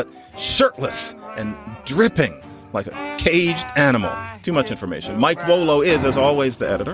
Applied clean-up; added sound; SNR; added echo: none; none; none; none.